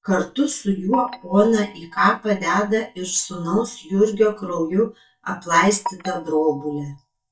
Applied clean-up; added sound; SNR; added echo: neural mask model DeepFilterNet 3.